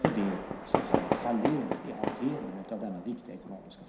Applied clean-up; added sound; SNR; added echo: none; Fireworks; -1 dB; reverberation time 0.9 s.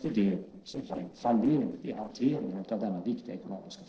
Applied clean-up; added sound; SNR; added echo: neural separator model SepFormer DNS4.